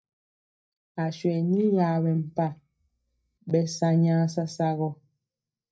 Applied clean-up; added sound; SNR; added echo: neural mask model DeepFilterNet 3.